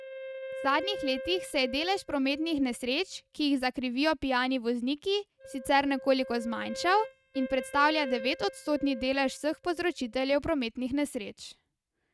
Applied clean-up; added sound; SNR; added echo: neural mask model RNNoise.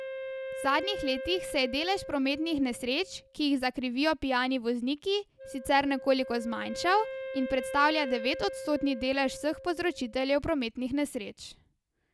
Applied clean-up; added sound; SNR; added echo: none; Wind instrument, woodwind instrument; 11 dB; none.